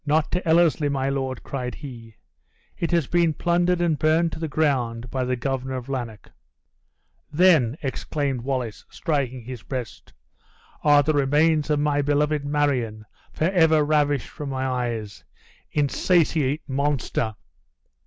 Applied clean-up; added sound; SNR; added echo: none; none; none; none.